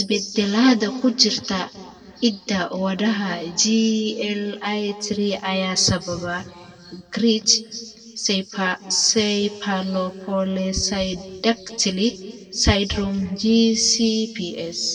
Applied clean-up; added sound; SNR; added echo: none; none; none; reverberation time 1.5 s.